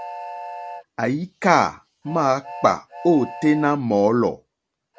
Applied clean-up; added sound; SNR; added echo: none; Train; 16 dB; none.